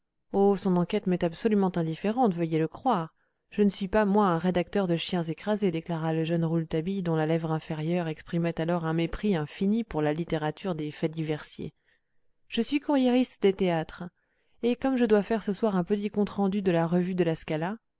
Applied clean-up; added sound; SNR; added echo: none; none; none; none.